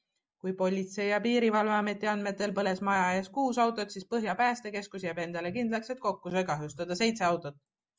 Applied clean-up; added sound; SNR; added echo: none; none; none; none.